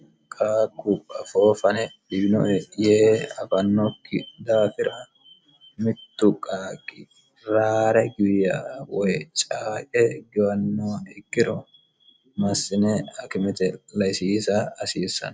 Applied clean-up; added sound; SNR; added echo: none; none; none; none.